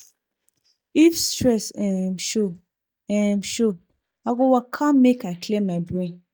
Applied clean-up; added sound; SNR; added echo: neural mask model DeepFilterNet 3.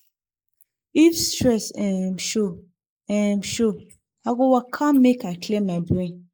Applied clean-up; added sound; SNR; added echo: neural mask model Resemble Enhance denoiser.